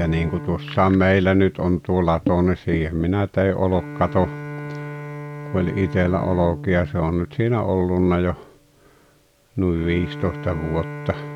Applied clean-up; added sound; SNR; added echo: none; Bowed string instrument; 14 dB; none.